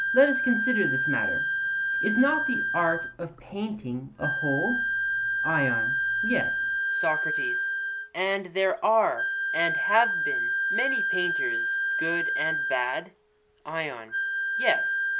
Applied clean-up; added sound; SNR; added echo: none; Wind instrument, woodwind instrument; -1 dB; none.